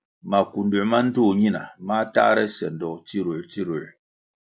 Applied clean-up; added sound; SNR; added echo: none; none; none; none.